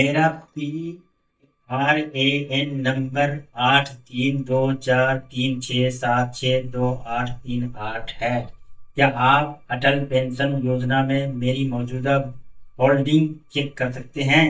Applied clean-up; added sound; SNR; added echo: neural mask model DeepFilterNet 3.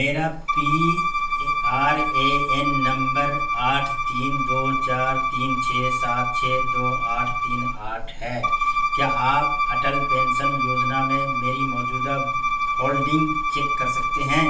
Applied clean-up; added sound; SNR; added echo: none; Bowed string instrument; -2 dB; reverberation time 0.3 s.